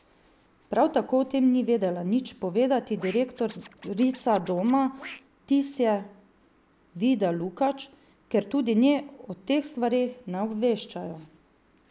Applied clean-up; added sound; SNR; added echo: none; Scratching (performance technique); 18 dB; none.